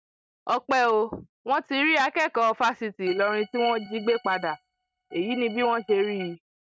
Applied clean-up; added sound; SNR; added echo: neural mask model RNNoise.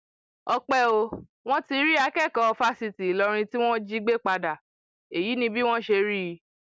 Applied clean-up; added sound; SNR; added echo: none; none; none; none.